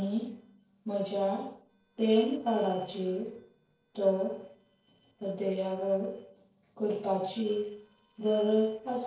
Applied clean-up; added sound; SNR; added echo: neural separator model SepFormer DNS4.